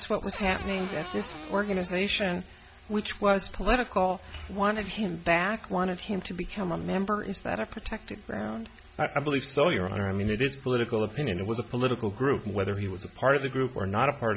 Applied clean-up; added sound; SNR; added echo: none; Cupboard open or close / Door; 11 dB; none.